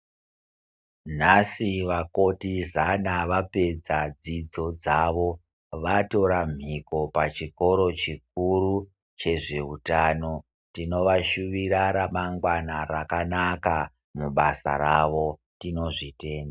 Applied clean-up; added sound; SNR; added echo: none; none; none; none.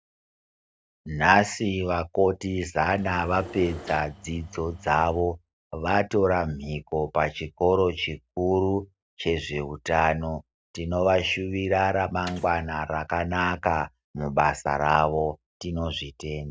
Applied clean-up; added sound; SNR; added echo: none; Engine / Mechanisms + Mechanisms; 18 dB; none.